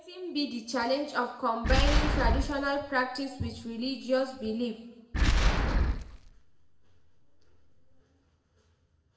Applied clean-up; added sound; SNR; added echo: none; Boom; -4 dB; reverberation time 0.8 s.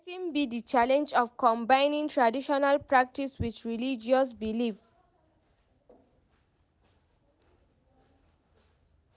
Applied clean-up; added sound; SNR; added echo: none; none; none; none.